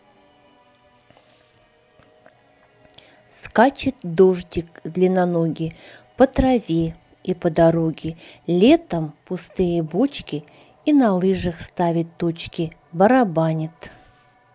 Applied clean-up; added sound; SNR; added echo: none; none; none; none.